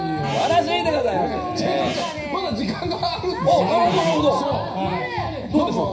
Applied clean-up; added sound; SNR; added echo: none; Gong; 17 dB; reverberation time 0.4 s.